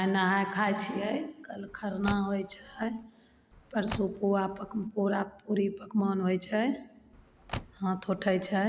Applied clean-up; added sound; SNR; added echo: none; Car; 14 dB; none.